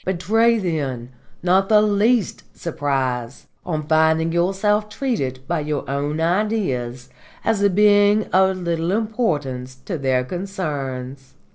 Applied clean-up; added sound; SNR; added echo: none; none; none; none.